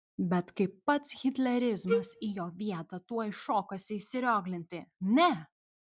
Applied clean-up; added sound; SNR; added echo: none; Wind instrument, woodwind instrument; 1 dB; none.